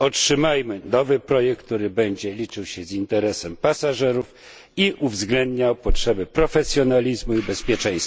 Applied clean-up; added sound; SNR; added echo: none; none; none; none.